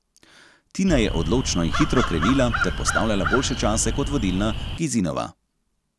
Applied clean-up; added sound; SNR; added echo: none; Crow; 1 dB; none.